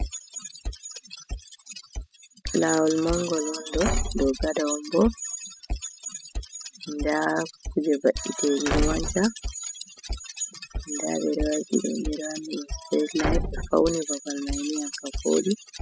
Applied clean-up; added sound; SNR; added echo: classical method spectral subtraction.